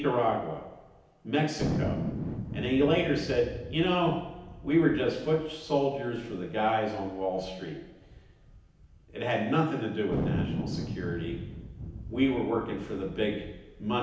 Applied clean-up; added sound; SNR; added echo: none; Thunder; 8 dB; reverberation time 0.9 s.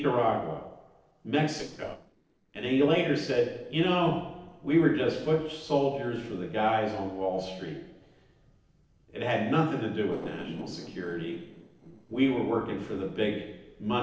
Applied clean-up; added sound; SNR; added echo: neural separator model SepFormer DNS4.